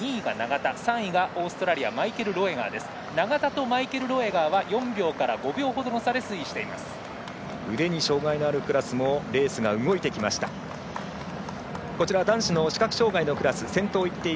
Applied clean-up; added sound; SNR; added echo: none; none; none; none.